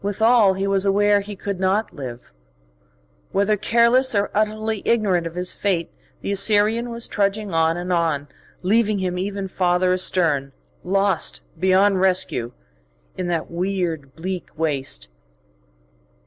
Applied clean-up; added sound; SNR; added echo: none; none; none; none.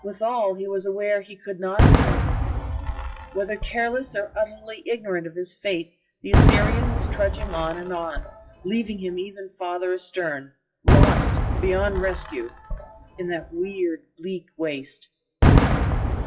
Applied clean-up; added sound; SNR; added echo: classical method WPE with log-MMSE.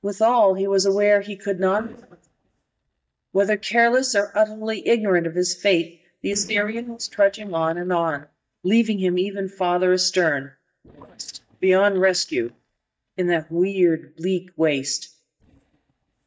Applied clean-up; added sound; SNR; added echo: neural mask model DeepFilterNet 3.